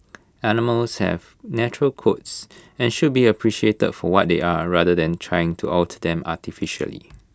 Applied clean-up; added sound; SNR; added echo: none; none; none; none.